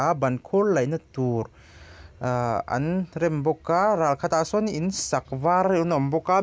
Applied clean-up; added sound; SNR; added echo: none; none; none; none.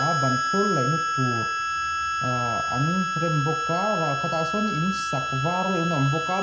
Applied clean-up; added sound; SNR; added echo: none; Harmonica; 0 dB; reverberation time 0.5 s.